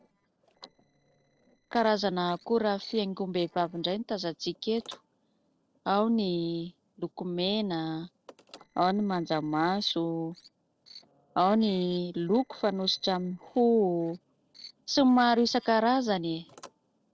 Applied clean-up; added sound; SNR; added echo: neural separator model SepFormer DNS4.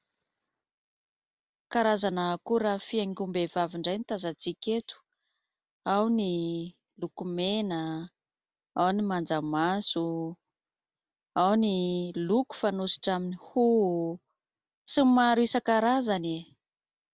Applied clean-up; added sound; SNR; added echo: none; none; none; none.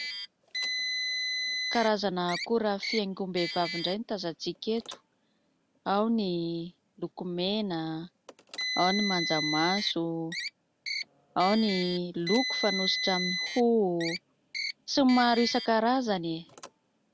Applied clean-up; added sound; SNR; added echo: none; Car; 7 dB; none.